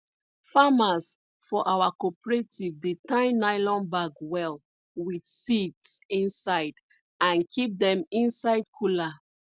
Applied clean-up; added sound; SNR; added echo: none; none; none; none.